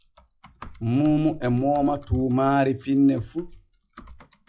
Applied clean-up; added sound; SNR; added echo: classical method log-MMSE.